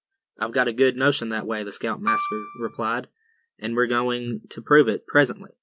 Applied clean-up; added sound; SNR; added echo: none; Piano; 6 dB; none.